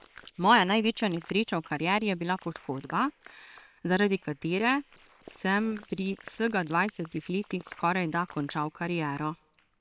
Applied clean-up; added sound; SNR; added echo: neural separator model SepFormer WHAM!.